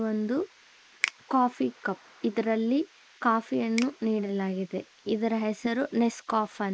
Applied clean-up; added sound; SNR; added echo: neural mask model Resemble Enhance denoiser.